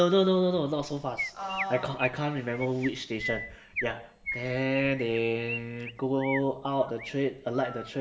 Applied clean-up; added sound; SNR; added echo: none; Chirp, tweet; 11 dB; none.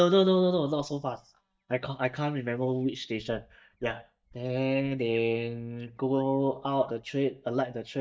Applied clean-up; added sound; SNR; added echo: neural mask model DeepFilterNet 3.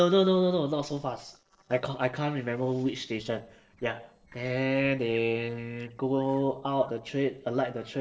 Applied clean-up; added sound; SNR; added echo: neural separator model SepFormer DNS4.